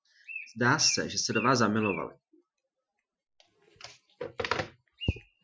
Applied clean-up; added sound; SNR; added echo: classical method Wiener filter.